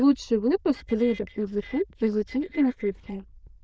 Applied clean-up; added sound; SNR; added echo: neural diffusion model UNIVERSE++.